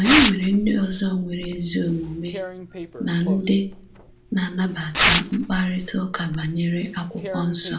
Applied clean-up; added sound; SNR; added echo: none; Tearing; 3 dB; reverberation time 0.3 s.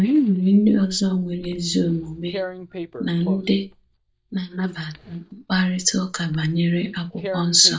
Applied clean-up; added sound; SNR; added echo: neural mask model DeepFilterNet 3.